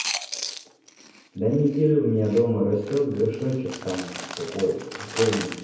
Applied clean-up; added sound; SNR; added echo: none; Chewing, mastication; 11 dB; reverberation time 0.9 s.